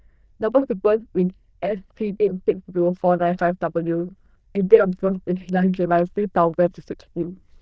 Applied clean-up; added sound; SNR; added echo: neural diffusion model UNIVERSE++.